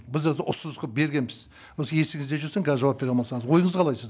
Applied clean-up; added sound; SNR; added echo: none; none; none; none.